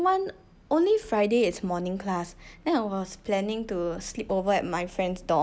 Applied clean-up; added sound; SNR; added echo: none; none; none; none.